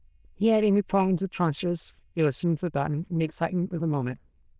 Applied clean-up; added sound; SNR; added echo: neural diffusion model UNIVERSE++.